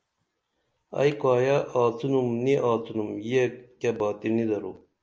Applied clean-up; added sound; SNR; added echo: none; none; none; none.